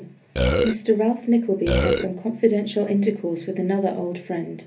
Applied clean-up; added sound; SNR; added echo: none; Burping, eructation; -3 dB; reverberation time 0.3 s.